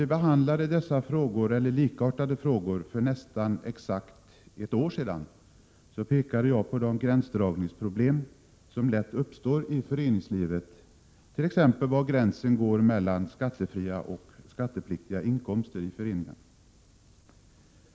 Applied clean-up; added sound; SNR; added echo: none; none; none; none.